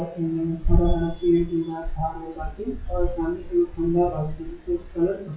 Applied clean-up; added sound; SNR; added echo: classical method WPE with log-MMSE.